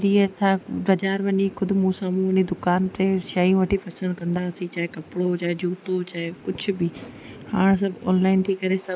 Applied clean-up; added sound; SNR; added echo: none; none; none; none.